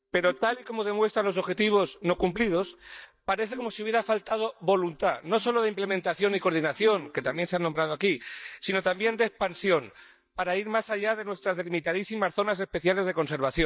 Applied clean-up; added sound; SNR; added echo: neural mask model DeepFilterNet 3.